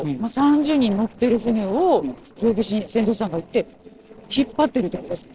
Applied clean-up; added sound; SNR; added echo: neural separator model SepFormer DNS4.